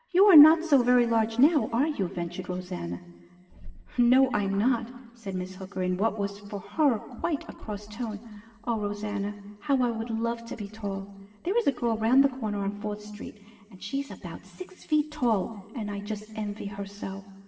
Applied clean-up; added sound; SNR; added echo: none; none; none; reverberation time 2.8 s.